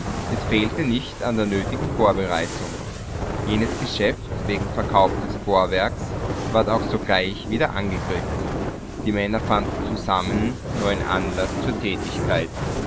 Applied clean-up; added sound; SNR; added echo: none; Fire; 3 dB; none.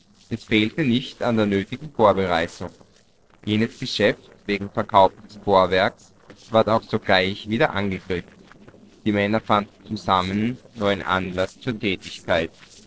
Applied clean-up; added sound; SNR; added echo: neural separator model SepFormer DNS4.